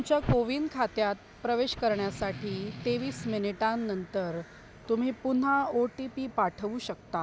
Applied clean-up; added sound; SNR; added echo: none; Strum; 12 dB; none.